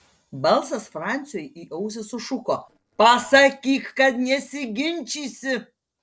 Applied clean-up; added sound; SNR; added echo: neural separator model SepFormer DNS4.